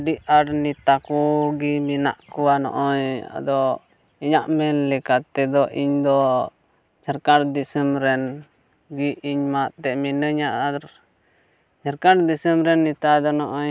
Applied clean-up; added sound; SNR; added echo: none; none; none; none.